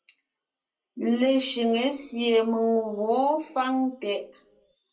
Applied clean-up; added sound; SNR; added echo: none; none; none; reverberation time 0.2 s.